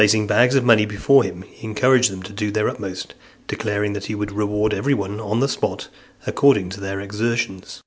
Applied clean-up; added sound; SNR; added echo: none; none; none; none.